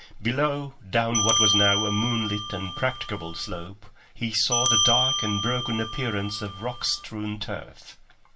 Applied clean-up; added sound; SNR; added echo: none; Bell; -1 dB; reverberation time 0.2 s.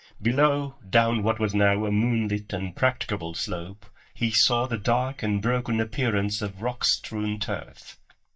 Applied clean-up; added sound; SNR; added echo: neural mask model DeepFilterNet 3.